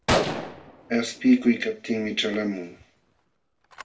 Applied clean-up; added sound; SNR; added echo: none; Gunshot, gunfire; 6 dB; reverberation time 0.2 s.